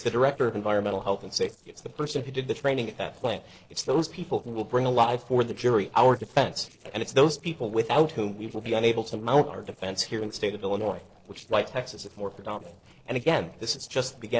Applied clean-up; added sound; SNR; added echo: neural separator model SepFormer DNS4.